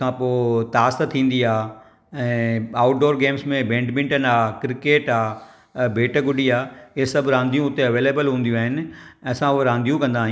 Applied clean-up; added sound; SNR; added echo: none; none; none; none.